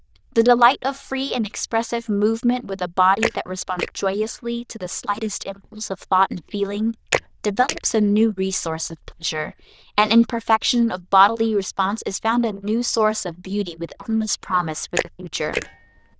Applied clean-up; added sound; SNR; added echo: neural diffusion model UNIVERSE++.